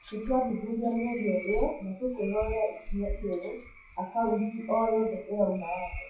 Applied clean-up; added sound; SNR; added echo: classical method WPE with log-MMSE.